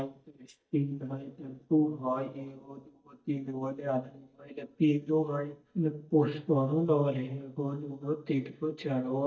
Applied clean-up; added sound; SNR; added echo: neural mask model DeepFilterNet 3.